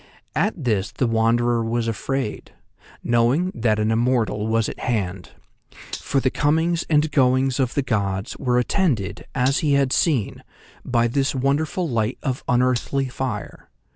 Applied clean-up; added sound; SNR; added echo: none; Gunshot, gunfire; 19 dB; none.